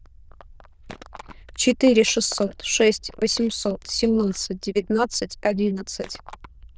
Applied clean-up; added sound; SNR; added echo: neural diffusion model UNIVERSE++.